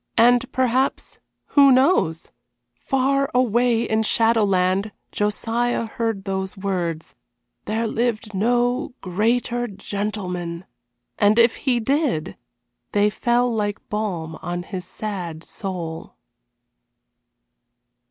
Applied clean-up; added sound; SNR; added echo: none; none; none; none.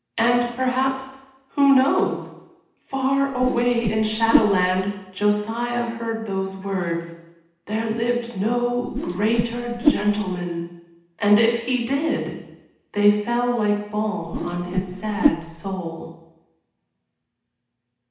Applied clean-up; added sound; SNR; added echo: none; Whoosh, swoosh, swish; 2 dB; reverberation time 0.9 s.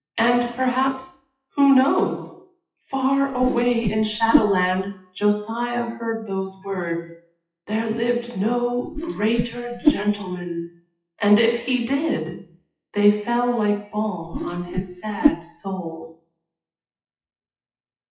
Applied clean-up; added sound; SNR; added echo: classical method WPE with log-MMSE.